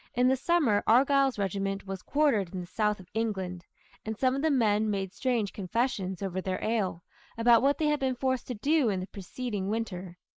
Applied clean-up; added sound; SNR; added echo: neural mask model Resemble Enhance denoiser.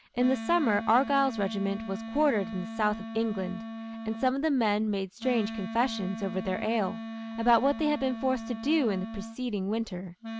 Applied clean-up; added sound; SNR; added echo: none; Wind instrument, woodwind instrument; 9 dB; none.